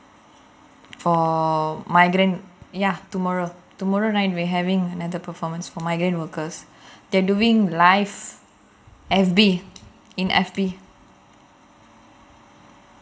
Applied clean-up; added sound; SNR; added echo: none; none; none; reverberation time 0.4 s.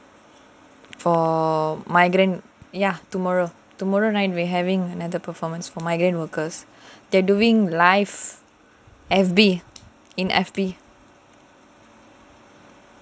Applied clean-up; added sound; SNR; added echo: none; none; none; none.